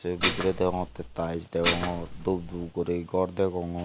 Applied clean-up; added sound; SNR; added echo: none; Dishes, pots, and pans; 1 dB; none.